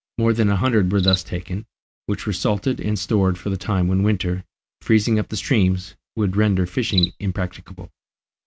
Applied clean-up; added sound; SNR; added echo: neural mask model Resemble Enhance denoiser.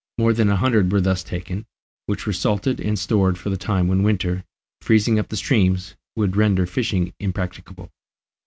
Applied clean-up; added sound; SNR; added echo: none; none; none; none.